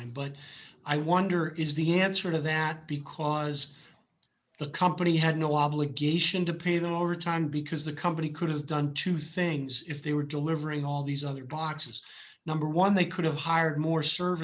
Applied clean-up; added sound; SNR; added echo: none; none; none; none.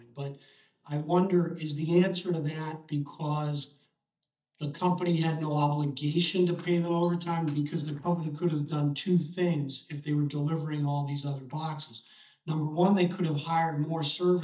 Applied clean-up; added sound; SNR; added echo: neural mask model DeepFilterNet 3.